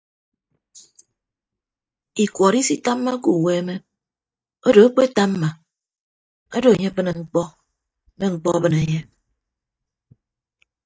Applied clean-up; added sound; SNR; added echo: neural mask model DeepFilterNet 3.